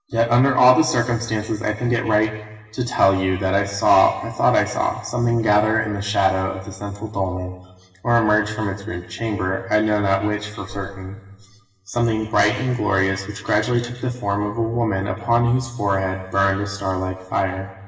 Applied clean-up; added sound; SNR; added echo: none; none; none; reverberation time 1.2 s.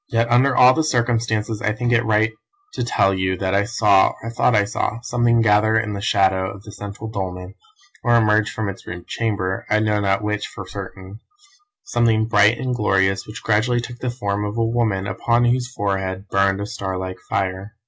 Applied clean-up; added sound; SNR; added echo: none; none; none; none.